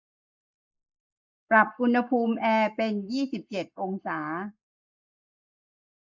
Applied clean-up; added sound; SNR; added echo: neural mask model Resemble Enhance denoiser.